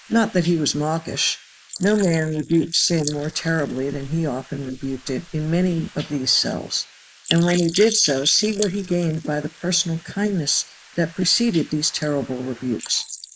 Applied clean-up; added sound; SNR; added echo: neural mask model Resemble Enhance denoiser.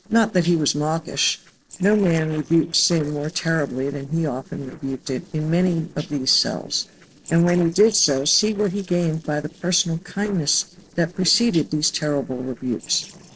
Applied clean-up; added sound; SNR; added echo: neural separator model SepFormer DNS4.